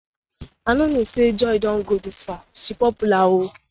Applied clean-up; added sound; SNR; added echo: neural mask model RNNoise.